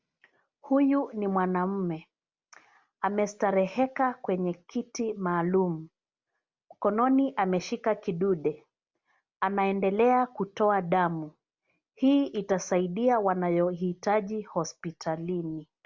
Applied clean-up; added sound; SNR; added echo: none; none; none; none.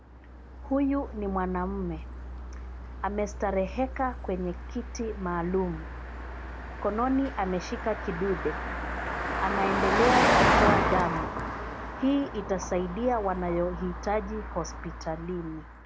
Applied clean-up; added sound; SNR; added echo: none; Car passing by; 0 dB; none.